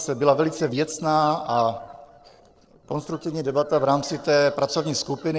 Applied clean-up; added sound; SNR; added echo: neural separator model SepFormer DNS4.